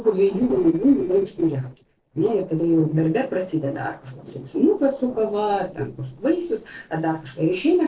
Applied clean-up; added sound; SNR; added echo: neural separator model SepFormer DNS4.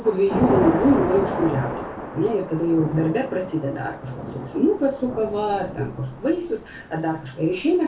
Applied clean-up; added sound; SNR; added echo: none; Thunder / Rain; 7 dB; reverberation time 0.3 s.